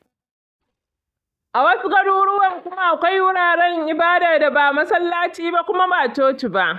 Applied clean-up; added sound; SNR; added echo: neural mask model DeepFilterNet 3.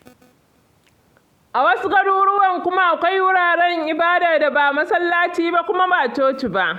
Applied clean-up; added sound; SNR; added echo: none; none; none; none.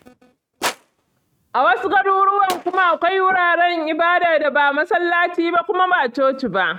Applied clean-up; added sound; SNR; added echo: neural mask model RNNoise.